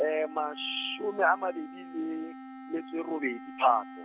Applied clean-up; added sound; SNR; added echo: none; Wind instrument, woodwind instrument; 13 dB; none.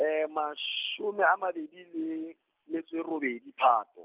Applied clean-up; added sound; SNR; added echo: none; none; none; none.